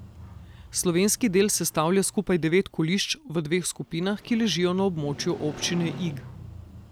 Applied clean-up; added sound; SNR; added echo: none; Motorcycle; 17 dB; none.